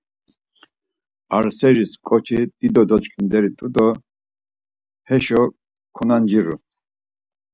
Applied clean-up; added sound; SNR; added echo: none; none; none; none.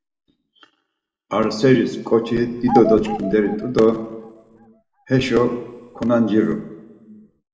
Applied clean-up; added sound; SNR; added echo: none; Bird vocalization, bird call, bird song; 8 dB; reverberation time 1.0 s.